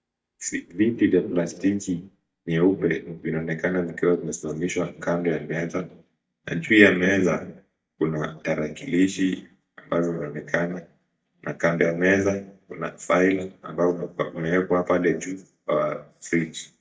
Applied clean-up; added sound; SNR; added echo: neural mask model DeepFilterNet 3.